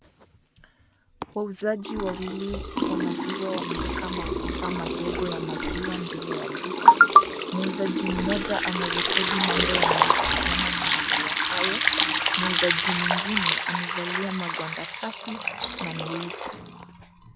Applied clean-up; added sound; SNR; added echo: none; Liquid; -1 dB; none.